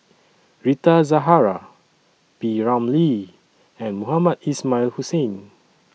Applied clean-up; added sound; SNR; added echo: none; none; none; none.